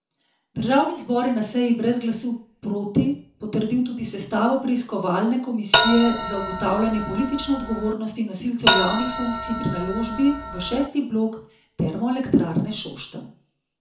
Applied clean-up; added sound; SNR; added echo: none; Bell; 1 dB; reverberation time 0.7 s.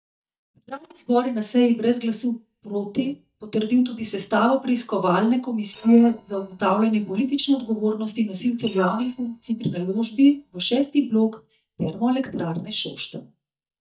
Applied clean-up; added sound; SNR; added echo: neural mask model DeepFilterNet 3.